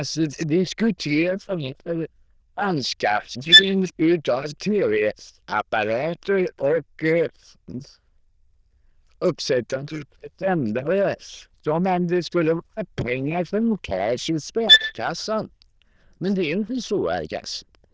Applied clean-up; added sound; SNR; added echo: neural diffusion model UNIVERSE++.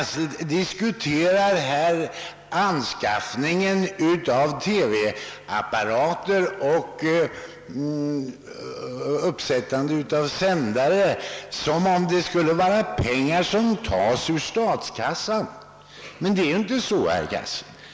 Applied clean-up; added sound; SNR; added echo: none; none; none; none.